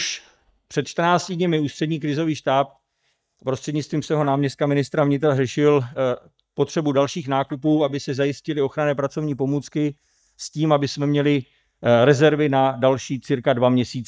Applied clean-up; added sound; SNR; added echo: neural mask model DeepFilterNet 3.